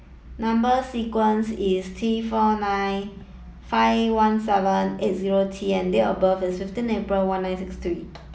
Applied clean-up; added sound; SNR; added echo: none; none; none; none.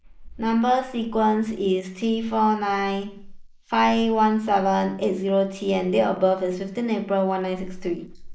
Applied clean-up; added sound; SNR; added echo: neural mask model Resemble Enhance denoiser.